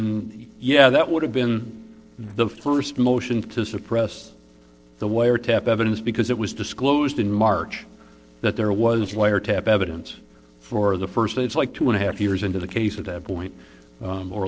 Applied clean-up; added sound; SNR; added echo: neural separator model SepFormer DNS4.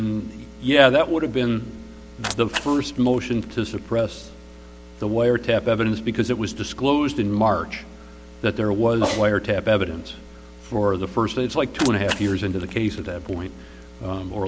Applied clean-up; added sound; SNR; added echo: none; Cat; 15 dB; none.